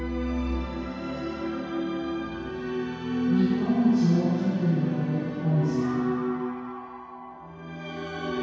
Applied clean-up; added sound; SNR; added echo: none; none; none; reverberation time 2.0 s.